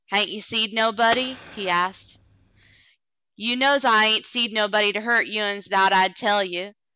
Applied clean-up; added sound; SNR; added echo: none; Fire; 16 dB; none.